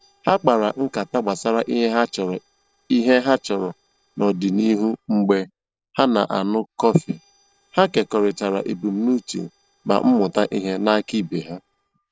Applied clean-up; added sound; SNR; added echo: neural separator model SepFormer DNS4.